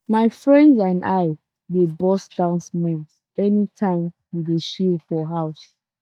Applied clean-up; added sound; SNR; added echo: neural mask model DeepFilterNet 3.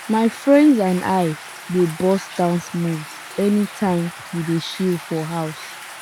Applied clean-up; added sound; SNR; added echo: none; Stream; 16 dB; none.